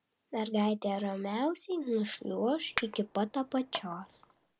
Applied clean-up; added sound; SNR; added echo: none; Chink, clink; 0 dB; none.